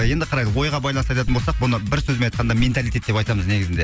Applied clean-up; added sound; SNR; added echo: none; Bass drum; 11 dB; none.